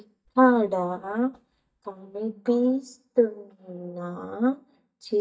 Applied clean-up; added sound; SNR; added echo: neural mask model DeepFilterNet 3.